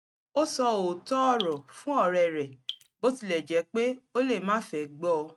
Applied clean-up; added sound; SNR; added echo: neural mask model RNNoise.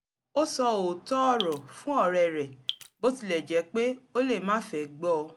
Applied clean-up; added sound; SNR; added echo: none; Drip; 10 dB; none.